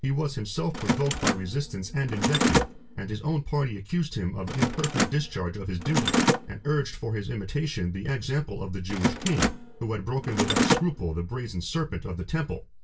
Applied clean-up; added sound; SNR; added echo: none; Mechanisms; 0 dB; reverberation time 0.1 s.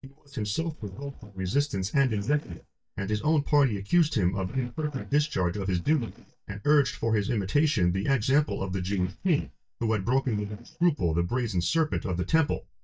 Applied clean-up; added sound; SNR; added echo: neural mask model DeepFilterNet 3.